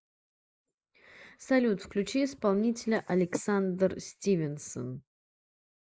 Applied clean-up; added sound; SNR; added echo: neural mask model Resemble Enhance denoiser.